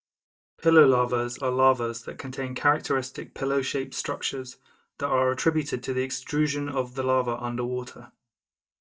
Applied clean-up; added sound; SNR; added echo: neural mask model DeepFilterNet 3.